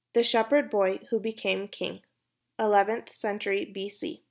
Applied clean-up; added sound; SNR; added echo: none; none; none; none.